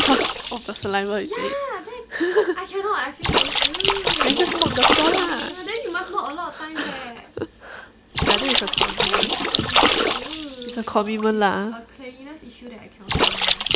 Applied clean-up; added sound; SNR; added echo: none; Splash, splatter; -2 dB; none.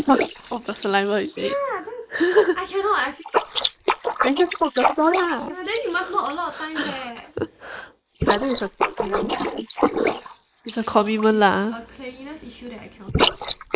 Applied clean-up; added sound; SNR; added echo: neural mask model Resemble Enhance denoiser.